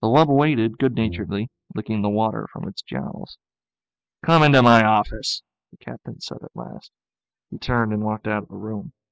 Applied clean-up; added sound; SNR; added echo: classical method spectral subtraction.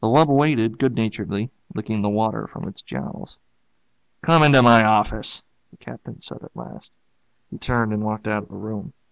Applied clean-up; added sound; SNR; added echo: none; none; none; none.